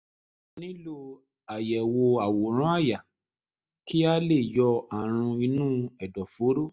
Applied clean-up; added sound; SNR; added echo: none; none; none; none.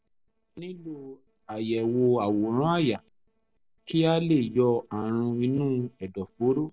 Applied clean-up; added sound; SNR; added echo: neural separator model SepFormer DNS4.